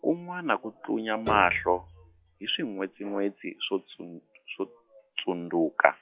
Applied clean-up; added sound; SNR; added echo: classical method log-MMSE.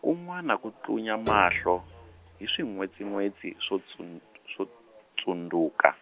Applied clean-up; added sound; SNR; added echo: none; Piano; 11 dB; none.